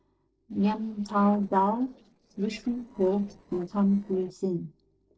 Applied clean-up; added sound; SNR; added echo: neural separator model SepFormer DNS4.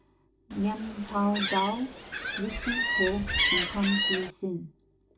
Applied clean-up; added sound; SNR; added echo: none; Gull, seagull; -2 dB; reverberation time 0.2 s.